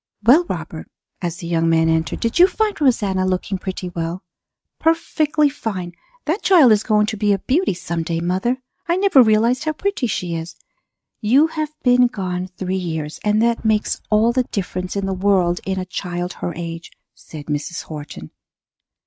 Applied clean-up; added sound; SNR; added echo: neural mask model RNNoise.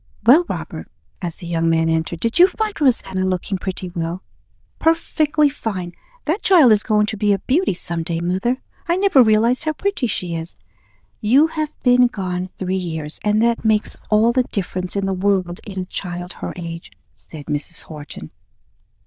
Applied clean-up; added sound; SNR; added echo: neural diffusion model UNIVERSE++.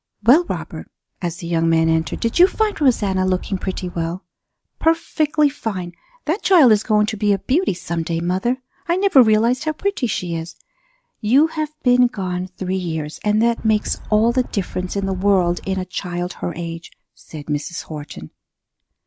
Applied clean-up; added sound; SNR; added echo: none; Wind; 12 dB; none.